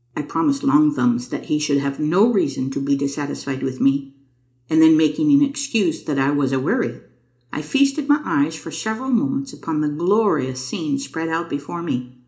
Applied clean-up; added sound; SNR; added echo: none; none; none; reverberation time 0.4 s.